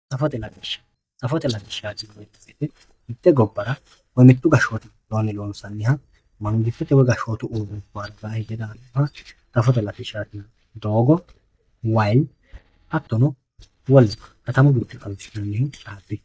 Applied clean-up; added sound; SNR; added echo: neural mask model DeepFilterNet 3.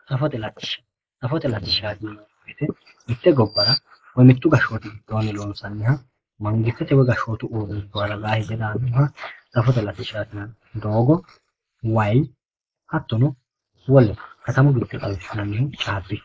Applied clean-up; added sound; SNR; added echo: neural mask model Resemble Enhance denoiser.